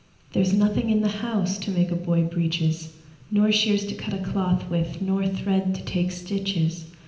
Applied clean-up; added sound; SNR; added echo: none; none; none; reverberation time 0.8 s.